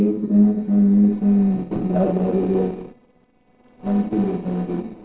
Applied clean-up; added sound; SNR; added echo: neural separator model SepFormer DNS4.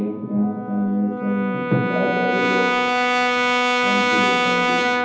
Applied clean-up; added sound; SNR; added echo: none; Brass instrument; -4 dB; reverberation time 2.2 s.